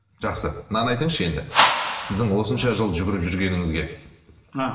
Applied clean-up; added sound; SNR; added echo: none; Whoosh, swoosh, swish; -3 dB; reverberation time 0.8 s.